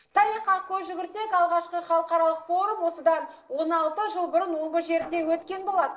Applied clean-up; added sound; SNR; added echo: neural separator model SepFormer DNS4.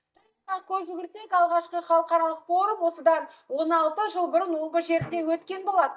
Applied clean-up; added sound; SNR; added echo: neural mask model DeepFilterNet 3.